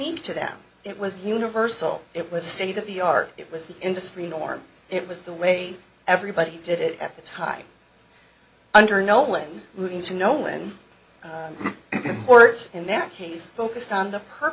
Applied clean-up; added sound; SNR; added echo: none; none; none; none.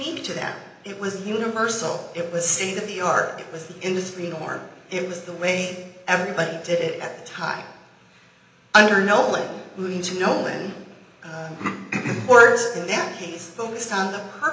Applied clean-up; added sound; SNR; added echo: none; none; none; reverberation time 0.9 s.